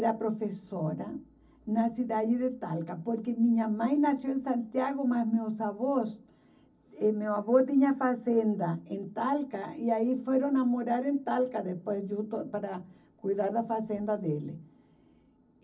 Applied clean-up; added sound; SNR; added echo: none; none; none; reverberation time 0.4 s.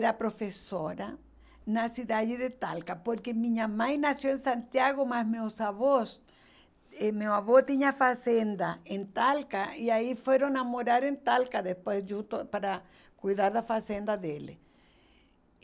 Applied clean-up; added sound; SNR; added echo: none; none; none; none.